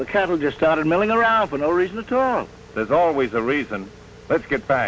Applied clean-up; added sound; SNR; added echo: none; none; none; none.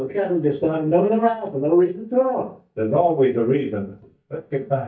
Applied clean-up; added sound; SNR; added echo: neural mask model DeepFilterNet 3.